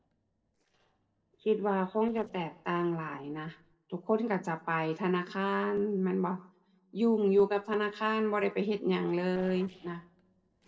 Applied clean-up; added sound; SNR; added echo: neural separator model SepFormer DNS4.